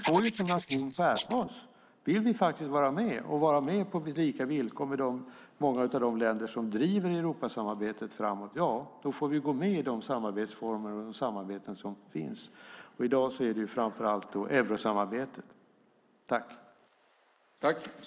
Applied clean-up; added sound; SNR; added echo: neural mask model Resemble Enhance denoiser.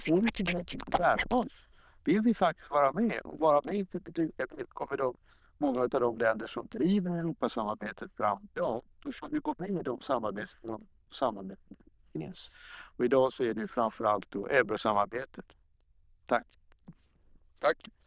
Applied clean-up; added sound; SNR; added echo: neural diffusion model UNIVERSE++.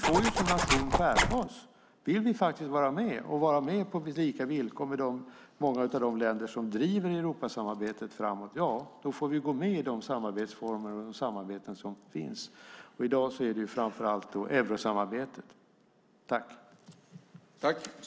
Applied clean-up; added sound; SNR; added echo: none; Zipper (clothing); -3 dB; none.